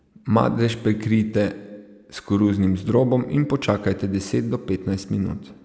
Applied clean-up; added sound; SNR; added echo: none; none; none; none.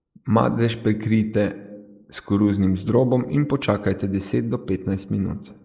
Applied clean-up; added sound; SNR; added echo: neural mask model Resemble Enhance denoiser.